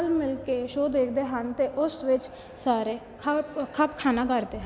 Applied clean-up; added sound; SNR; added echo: none; none; none; none.